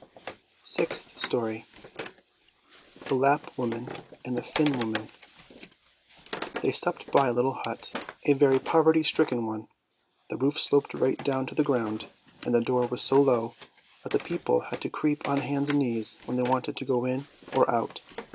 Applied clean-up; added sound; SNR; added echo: none; Wood; 15 dB; none.